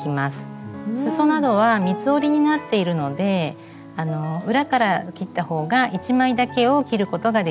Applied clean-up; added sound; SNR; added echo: none; none; none; none.